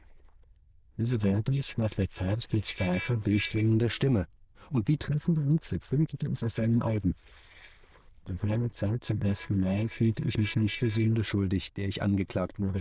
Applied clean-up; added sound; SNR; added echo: neural diffusion model UNIVERSE++.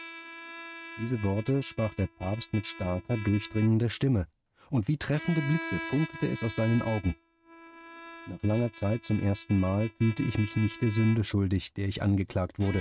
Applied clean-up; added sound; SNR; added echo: neural mask model RNNoise.